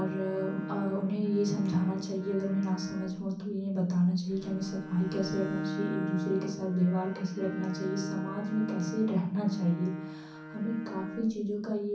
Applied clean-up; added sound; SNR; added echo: none; Bowed string instrument; 9 dB; reverberation time 0.6 s.